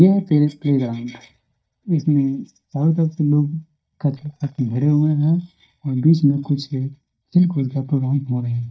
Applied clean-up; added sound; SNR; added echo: neural mask model DeepFilterNet 3.